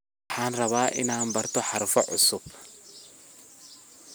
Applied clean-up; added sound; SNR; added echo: none; none; none; none.